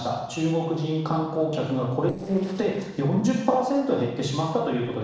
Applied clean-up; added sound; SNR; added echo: neural separator model SepFormer DNS4.